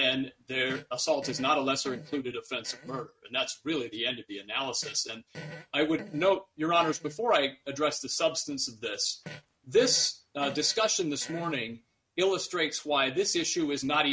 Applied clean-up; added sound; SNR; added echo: neural mask model RNNoise.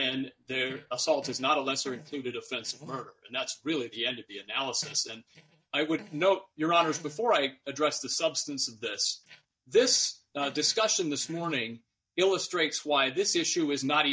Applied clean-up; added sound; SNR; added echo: neural mask model DeepFilterNet 3.